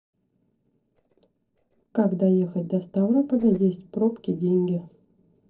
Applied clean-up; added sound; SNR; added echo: neural separator model SepFormer DNS4.